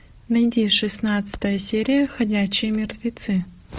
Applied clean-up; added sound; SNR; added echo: none; none; none; none.